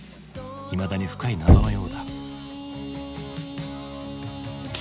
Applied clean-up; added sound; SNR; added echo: none; Knock; -4 dB; none.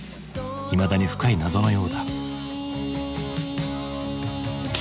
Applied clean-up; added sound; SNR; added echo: none; none; none; none.